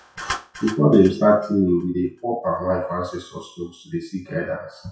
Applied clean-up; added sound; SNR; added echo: classical method WPE with log-MMSE.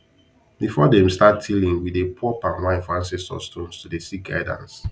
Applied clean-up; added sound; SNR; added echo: none; none; none; none.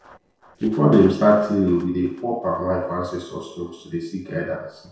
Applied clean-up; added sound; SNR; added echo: neural separator model SepFormer DNS4.